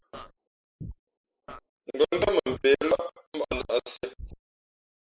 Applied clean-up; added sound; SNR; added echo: neural mask model Resemble Enhance denoiser.